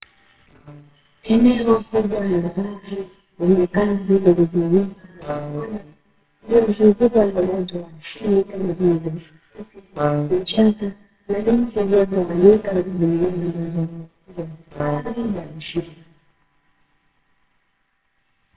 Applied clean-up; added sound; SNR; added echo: neural separator model SepFormer WHAMR!.